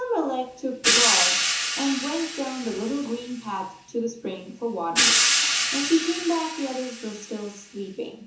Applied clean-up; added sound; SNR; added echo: none; Hi-hat; -3 dB; reverberation time 0.6 s.